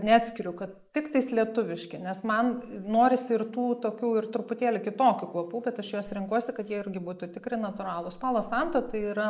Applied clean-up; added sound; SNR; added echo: neural mask model Resemble Enhance denoiser.